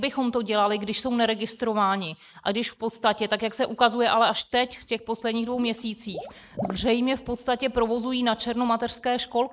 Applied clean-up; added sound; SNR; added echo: neural mask model Resemble Enhance denoiser.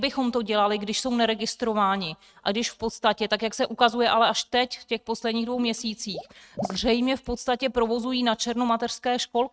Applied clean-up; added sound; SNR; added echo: neural mask model RNNoise.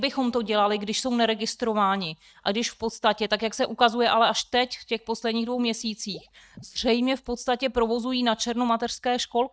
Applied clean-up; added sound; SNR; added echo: neural mask model DeepFilterNet 3.